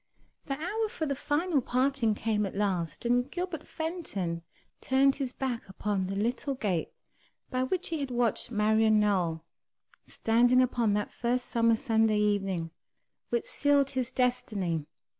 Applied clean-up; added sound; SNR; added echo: none; none; none; none.